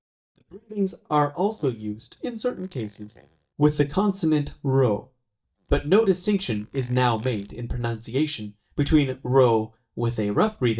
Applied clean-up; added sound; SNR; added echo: neural mask model DeepFilterNet 3.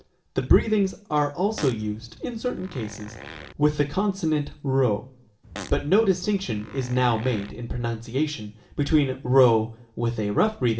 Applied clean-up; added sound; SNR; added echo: none; Fart; 16 dB; reverberation time 0.3 s.